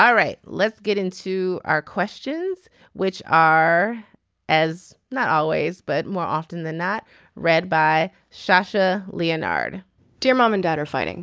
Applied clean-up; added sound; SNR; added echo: none; none; none; none.